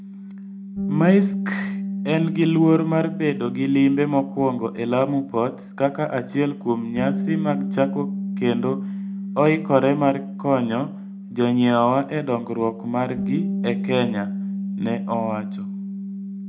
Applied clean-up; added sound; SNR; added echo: none; Bass guitar; 6 dB; reverberation time 0.2 s.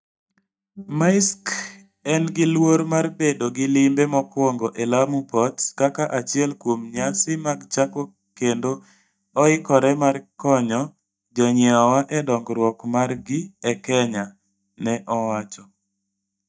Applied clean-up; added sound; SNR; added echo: neural mask model DeepFilterNet 3.